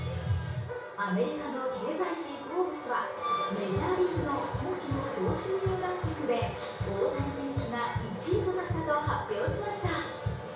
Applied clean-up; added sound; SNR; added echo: none; none; none; reverberation time 0.6 s.